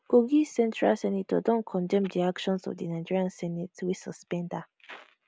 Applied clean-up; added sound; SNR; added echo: none; none; none; none.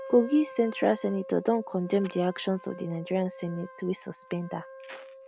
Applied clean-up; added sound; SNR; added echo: none; Wind instrument, woodwind instrument; 16 dB; none.